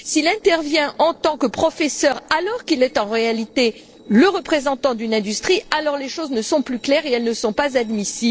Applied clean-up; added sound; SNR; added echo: neural separator model SepFormer DNS4.